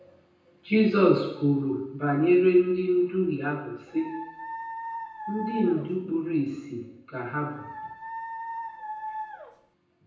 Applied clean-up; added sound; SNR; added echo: none; Dog; 10 dB; reverberation time 0.9 s.